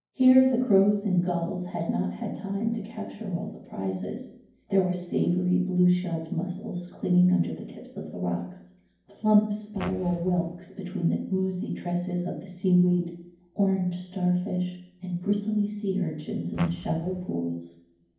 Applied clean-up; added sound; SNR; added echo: none; Fart; 12 dB; reverberation time 0.9 s.